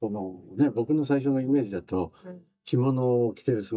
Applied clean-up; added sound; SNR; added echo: neural mask model DeepFilterNet 3.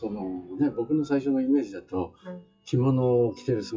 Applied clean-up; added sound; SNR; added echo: classical method WPE with log-MMSE.